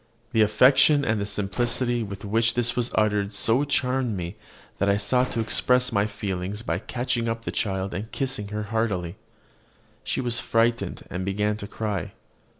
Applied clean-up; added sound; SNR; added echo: none; Gunshot, gunfire; 17 dB; none.